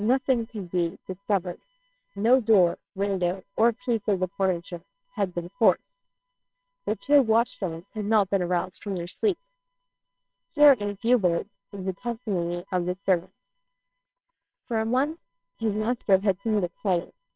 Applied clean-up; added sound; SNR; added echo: neural separator model SepFormer WHAMR!.